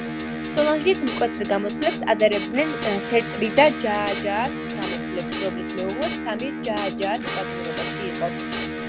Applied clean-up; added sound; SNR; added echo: none; Electric guitar + Drum kit; 2 dB; none.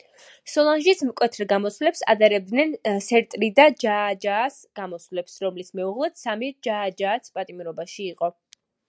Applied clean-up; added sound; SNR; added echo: none; none; none; none.